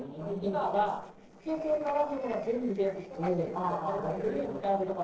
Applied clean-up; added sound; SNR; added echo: neural separator model SepFormer DNS4.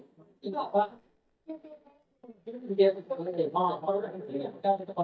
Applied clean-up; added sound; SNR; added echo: neural mask model DeepFilterNet 3.